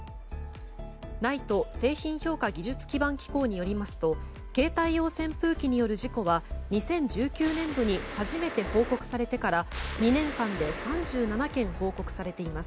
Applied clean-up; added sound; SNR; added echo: none; none; none; none.